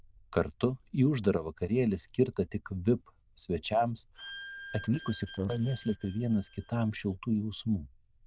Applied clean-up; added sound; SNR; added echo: neural diffusion model UNIVERSE++.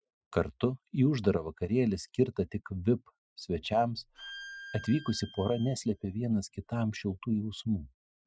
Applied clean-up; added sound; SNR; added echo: classical method spectral subtraction.